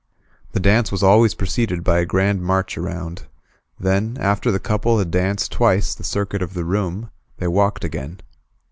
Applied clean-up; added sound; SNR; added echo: none; none; none; none.